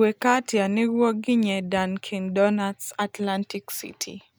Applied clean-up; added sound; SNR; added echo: none; none; none; none.